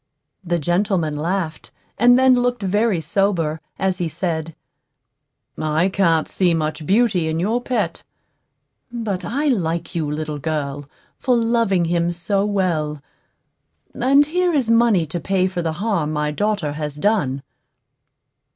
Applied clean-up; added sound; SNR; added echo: none; none; none; none.